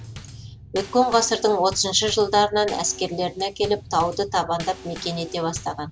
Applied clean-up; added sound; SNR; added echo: none; Bass drum / Snare drum / Drum kit; 16 dB; none.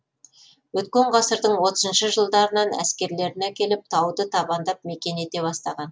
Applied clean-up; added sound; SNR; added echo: none; none; none; none.